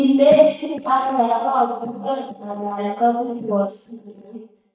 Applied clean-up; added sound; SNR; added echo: neural mask model DeepFilterNet 3.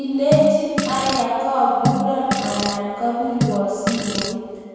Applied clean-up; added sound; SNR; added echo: none; Fart; 5 dB; reverberation time 1.8 s.